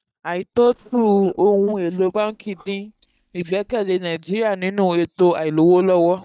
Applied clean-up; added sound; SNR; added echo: neural mask model DeepFilterNet 3.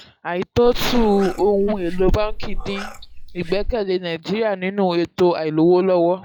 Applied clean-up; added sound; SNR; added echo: classical method log-MMSE.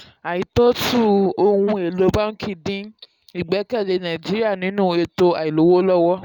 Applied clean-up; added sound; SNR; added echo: none; none; none; none.